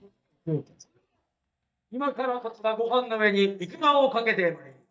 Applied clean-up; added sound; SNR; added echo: neural mask model DeepFilterNet 3.